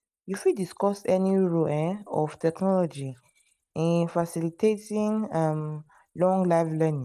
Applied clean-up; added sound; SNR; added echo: neural mask model RNNoise.